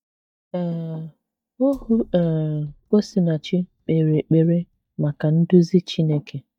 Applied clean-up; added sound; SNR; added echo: neural mask model DeepFilterNet 3.